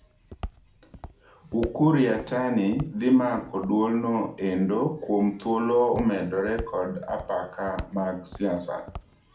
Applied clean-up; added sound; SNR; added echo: none; Walk, footsteps; 17 dB; reverberation time 0.4 s.